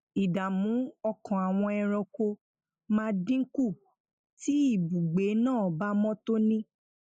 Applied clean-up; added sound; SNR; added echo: neural mask model Resemble Enhance denoiser.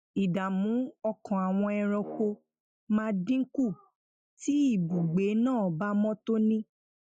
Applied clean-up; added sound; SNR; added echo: neural mask model DeepFilterNet 3.